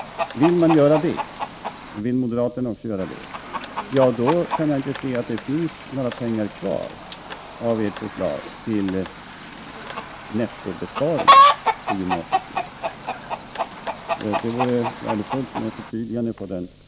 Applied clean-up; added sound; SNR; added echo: none; Chicken, rooster; 1 dB; none.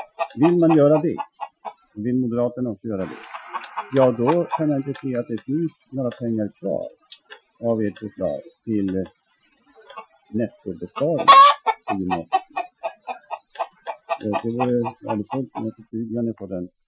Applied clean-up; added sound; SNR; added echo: classical method Wiener filter.